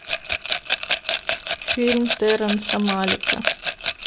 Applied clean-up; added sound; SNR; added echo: none; Rattle / Glass; 1 dB; none.